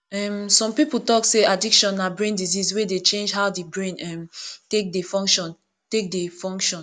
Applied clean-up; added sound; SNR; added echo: none; none; none; none.